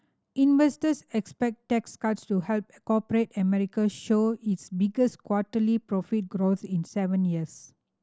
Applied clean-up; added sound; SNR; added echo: none; none; none; none.